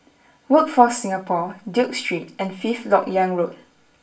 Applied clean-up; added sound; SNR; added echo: none; none; none; reverberation time 0.3 s.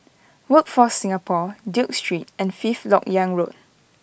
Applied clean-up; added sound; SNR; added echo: none; none; none; none.